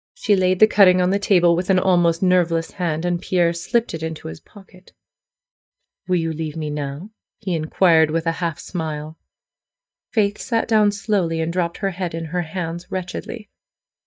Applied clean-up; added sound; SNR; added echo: neural mask model DeepFilterNet 3.